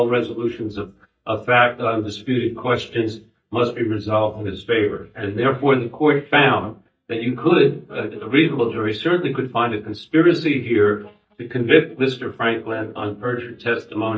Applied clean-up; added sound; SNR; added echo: neural mask model DeepFilterNet 3.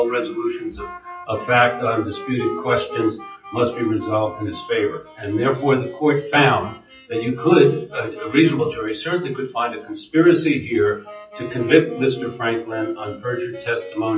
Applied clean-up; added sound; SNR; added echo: classical method WPE with log-MMSE.